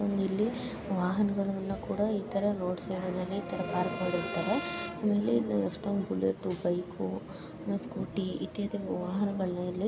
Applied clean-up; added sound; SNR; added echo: none; Brass instrument; 12 dB; none.